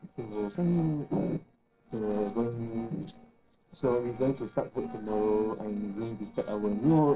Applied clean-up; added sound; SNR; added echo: neural separator model SepFormer DNS4.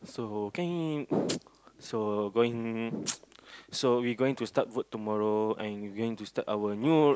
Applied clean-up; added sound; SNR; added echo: none; none; none; none.